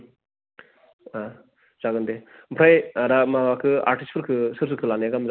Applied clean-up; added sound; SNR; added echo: none; none; none; none.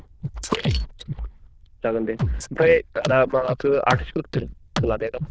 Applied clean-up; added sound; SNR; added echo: neural diffusion model UNIVERSE++.